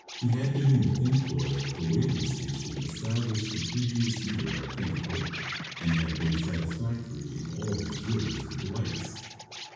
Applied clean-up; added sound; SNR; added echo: none; Insect; 11 dB; reverberation time 1.2 s.